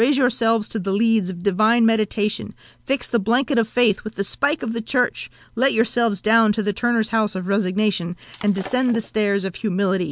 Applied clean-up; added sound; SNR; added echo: none; Shatter; 20 dB; none.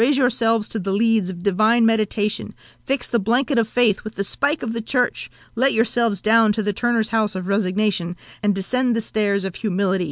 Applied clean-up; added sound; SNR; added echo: none; none; none; none.